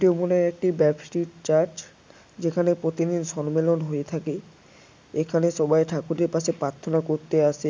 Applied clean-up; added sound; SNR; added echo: none; none; none; none.